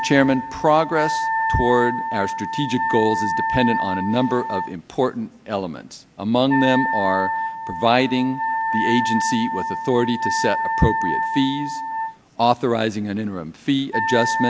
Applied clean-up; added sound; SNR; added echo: none; Wind instrument, woodwind instrument; 3 dB; none.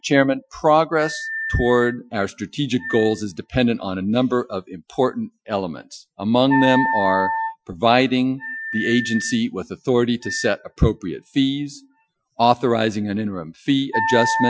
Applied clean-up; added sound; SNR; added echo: classical method Wiener filter.